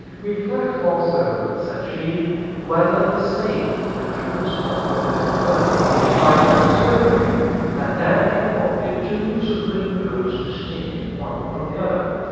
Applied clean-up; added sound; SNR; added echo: none; Motorcycle; 2 dB; reverberation time 2.2 s.